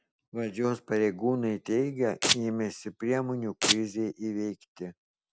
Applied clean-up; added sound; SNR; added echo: none; Domestic sounds, home sounds; -1 dB; none.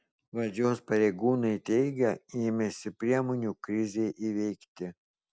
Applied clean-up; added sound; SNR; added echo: none; none; none; none.